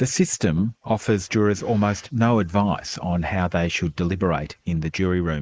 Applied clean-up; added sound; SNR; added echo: neural mask model Resemble Enhance denoiser.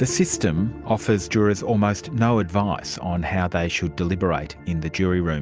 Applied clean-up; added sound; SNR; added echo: none; none; none; none.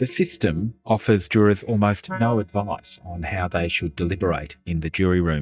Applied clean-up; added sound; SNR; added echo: neural mask model DeepFilterNet 3.